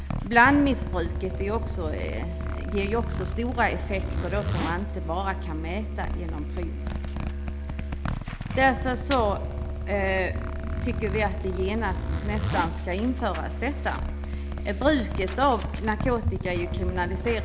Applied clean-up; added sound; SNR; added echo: none; Zipper (clothing) + Musical instrument; 2 dB; none.